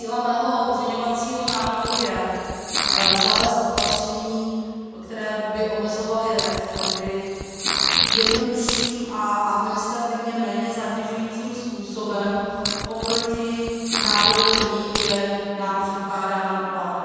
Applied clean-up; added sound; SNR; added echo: none; Fart; 0 dB; reverberation time 2.1 s.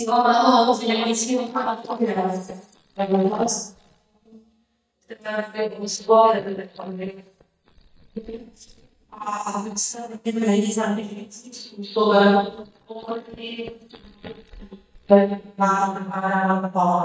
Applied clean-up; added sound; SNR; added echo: neural mask model DeepFilterNet 3.